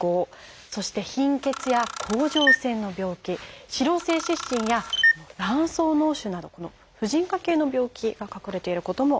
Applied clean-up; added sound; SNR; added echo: none; Camera; 1 dB; none.